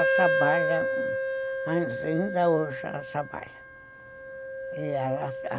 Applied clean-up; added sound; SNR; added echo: none; Wind instrument, woodwind instrument; -1 dB; none.